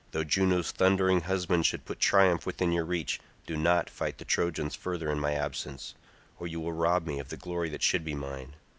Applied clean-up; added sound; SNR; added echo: none; none; none; none.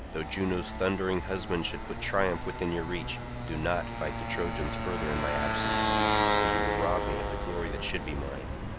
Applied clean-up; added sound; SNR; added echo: none; Motorcycle; -1 dB; none.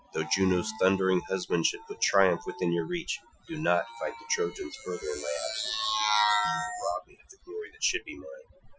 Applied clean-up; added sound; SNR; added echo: classical method Wiener filter.